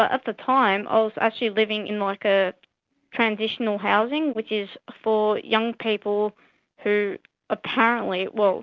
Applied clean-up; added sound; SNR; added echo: none; none; none; none.